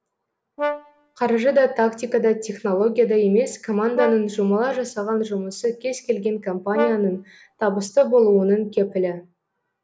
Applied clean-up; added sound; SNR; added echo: none; Brass instrument; 11 dB; none.